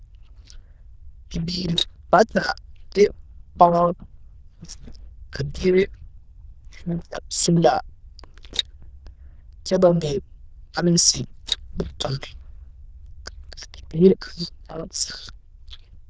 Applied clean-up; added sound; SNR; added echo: neural diffusion model UNIVERSE++.